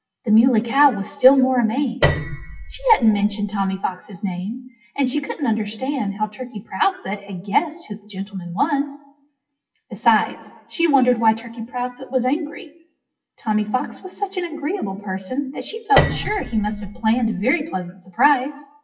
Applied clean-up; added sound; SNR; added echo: classical method WPE with log-MMSE.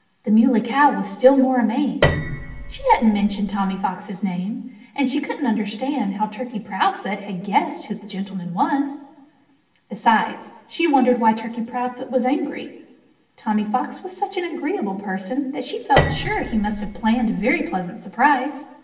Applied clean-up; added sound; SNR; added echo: none; Piano; 4 dB; reverberation time 0.8 s.